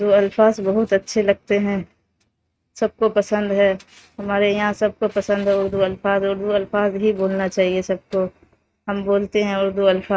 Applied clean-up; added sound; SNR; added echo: neural mask model RNNoise.